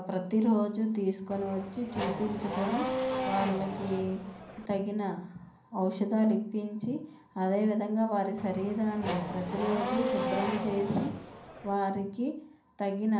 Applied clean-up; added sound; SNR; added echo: none; Race car, auto racing / Accelerating, revving, vroom; 4 dB; reverberation time 0.6 s.